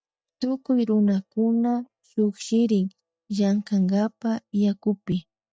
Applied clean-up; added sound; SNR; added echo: neural mask model DeepFilterNet 3.